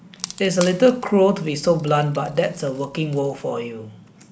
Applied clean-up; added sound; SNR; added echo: none; Wood; 18 dB; none.